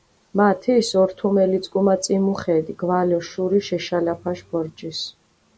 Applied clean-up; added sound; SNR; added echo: none; none; none; none.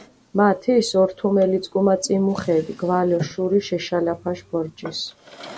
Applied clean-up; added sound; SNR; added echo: none; Drawer open or close; 19 dB; none.